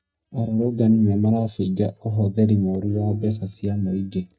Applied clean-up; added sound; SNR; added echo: neural mask model DeepFilterNet 3.